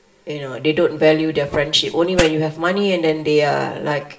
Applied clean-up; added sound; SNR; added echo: none; Fire; 14 dB; reverberation time 0.7 s.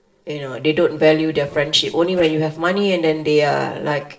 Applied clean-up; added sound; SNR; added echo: neural separator model SepFormer DNS4.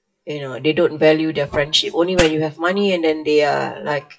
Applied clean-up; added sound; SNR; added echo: classical method WPE with log-MMSE.